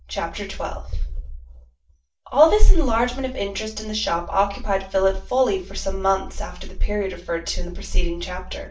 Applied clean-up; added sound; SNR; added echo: none; none; none; reverberation time 0.3 s.